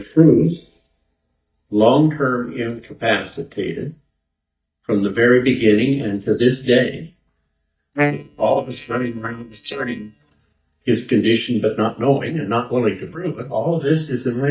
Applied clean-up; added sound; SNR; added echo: neural mask model DeepFilterNet 3.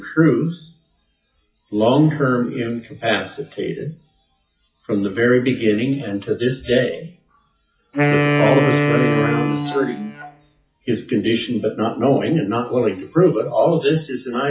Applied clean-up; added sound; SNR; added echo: classical method WPE with log-MMSE.